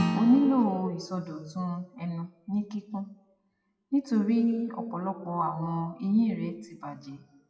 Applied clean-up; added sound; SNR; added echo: classical method WPE with log-MMSE.